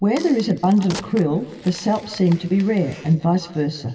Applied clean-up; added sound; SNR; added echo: none; Crack; 20 dB; reverberation time 1.4 s.